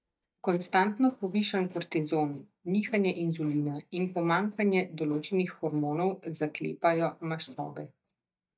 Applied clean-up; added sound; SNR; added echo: neural mask model DeepFilterNet 3.